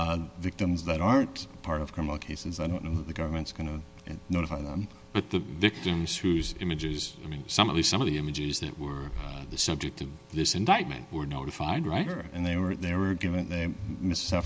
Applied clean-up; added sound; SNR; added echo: none; none; none; none.